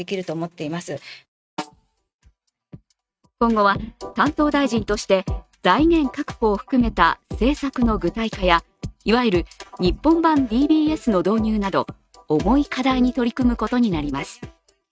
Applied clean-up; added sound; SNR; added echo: neural mask model RNNoise.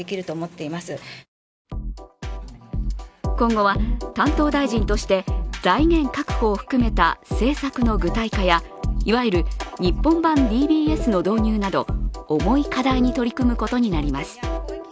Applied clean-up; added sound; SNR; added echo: none; none; none; none.